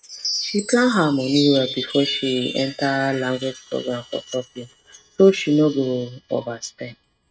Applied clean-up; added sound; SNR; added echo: neural mask model RNNoise.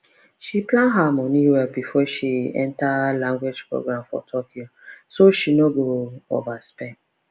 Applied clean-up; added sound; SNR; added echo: none; none; none; none.